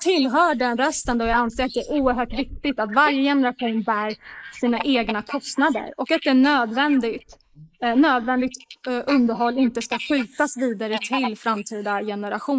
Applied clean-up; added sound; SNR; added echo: neural mask model Resemble Enhance denoiser.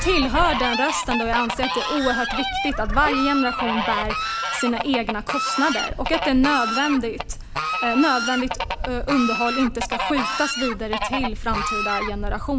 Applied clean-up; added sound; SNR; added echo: none; Fowl; 2 dB; none.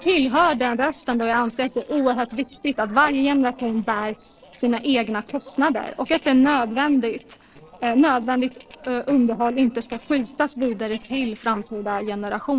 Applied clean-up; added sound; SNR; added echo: neural separator model SepFormer DNS4.